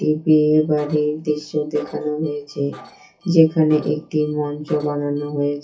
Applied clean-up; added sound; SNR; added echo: classical method WPE with log-MMSE.